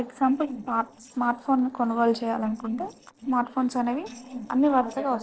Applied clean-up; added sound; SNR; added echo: neural separator model SepFormer DNS4.